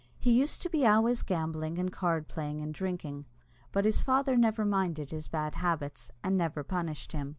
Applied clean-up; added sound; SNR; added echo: none; none; none; none.